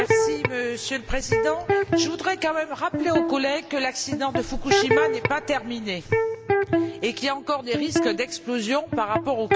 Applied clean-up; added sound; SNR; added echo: none; Electric guitar; -1 dB; none.